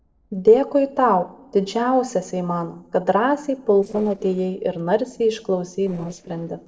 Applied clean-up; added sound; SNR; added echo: neural separator model SepFormer DNS4.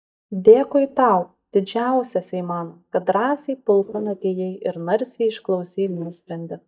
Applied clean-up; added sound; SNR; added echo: neural mask model DeepFilterNet 3.